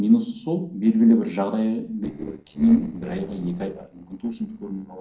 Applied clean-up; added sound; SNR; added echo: neural separator model SepFormer DNS4.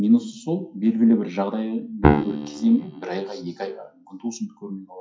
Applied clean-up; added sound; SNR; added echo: classical method WPE with log-MMSE.